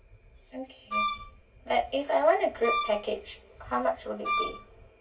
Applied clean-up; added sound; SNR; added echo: none; Wind instrument, woodwind instrument; 2 dB; reverberation time 0.2 s.